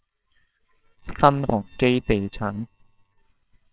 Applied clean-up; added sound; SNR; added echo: neural separator model SepFormer WHAMR!.